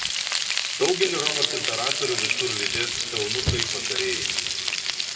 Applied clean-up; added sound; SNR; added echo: none; Frying (food); -4 dB; reverberation time 2.3 s.